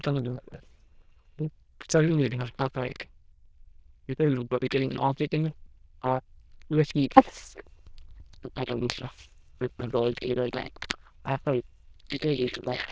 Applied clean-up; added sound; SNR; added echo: neural diffusion model UNIVERSE++.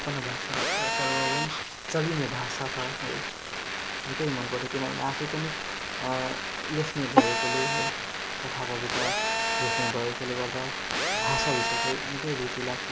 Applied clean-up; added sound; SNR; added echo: none; Telephone; -4 dB; none.